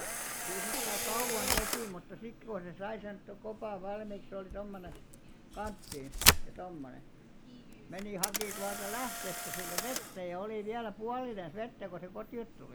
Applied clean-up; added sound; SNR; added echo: none; Camera; -4 dB; none.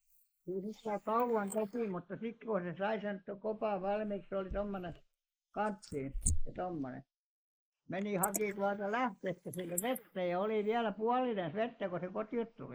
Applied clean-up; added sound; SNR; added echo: neural mask model Resemble Enhance denoiser.